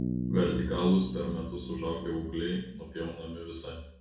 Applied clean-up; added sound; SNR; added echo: none; Bass guitar; 5 dB; reverberation time 0.5 s.